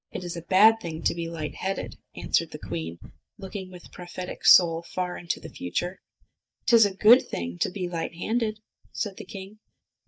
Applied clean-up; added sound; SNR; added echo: neural mask model DeepFilterNet 3.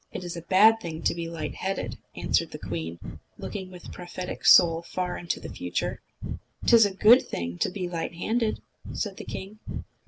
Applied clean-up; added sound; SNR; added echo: none; Breathing; 10 dB; none.